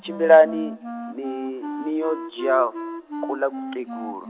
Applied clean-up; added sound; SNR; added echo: none; Wind instrument, woodwind instrument; 10 dB; none.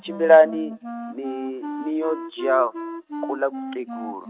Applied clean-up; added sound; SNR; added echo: neural mask model RNNoise.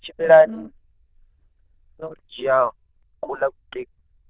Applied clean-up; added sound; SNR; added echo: neural diffusion model UNIVERSE++.